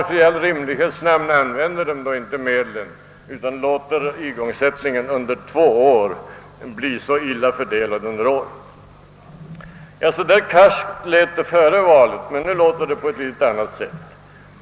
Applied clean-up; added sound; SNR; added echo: none; Rattle (instrument); 18 dB; none.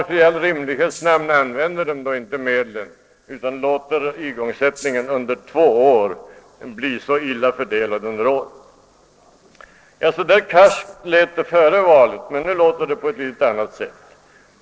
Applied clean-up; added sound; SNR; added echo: neural separator model SepFormer DNS4.